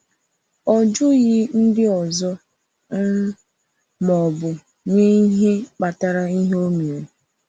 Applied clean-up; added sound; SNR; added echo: none; none; none; none.